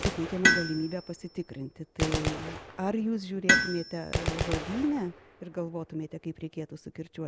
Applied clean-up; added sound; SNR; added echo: none; Gunshot, gunfire + Tools; -2 dB; none.